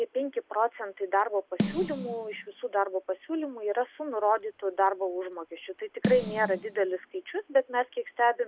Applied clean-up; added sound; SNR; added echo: none; Snare drum; 7 dB; none.